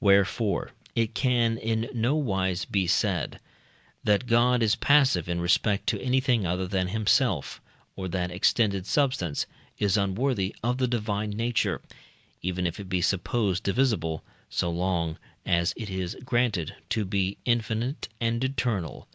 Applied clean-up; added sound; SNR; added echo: none; none; none; none.